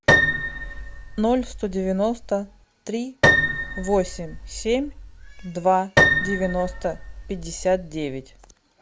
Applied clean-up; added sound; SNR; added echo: none; Piano; -2 dB; none.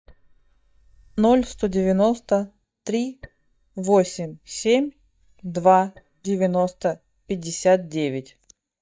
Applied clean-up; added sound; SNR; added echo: neural mask model DeepFilterNet 3.